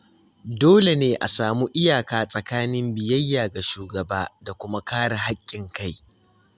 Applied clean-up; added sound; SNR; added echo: none; none; none; none.